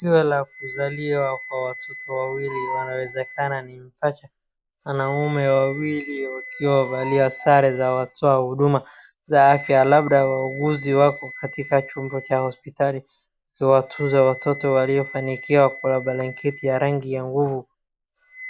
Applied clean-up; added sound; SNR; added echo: none; Wind instrument, woodwind instrument; 17 dB; none.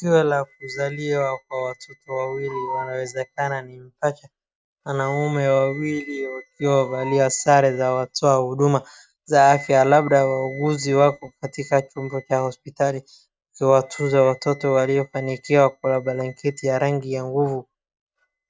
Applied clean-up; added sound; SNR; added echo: neural mask model RNNoise.